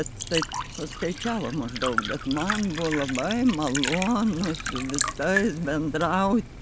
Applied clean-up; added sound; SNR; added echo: none; Liquid; 6 dB; none.